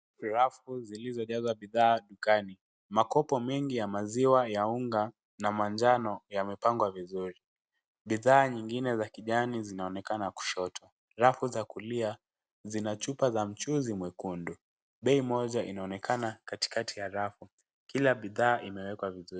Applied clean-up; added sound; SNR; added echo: none; none; none; none.